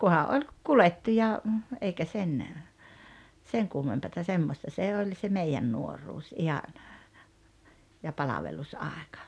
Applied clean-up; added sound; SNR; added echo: none; none; none; none.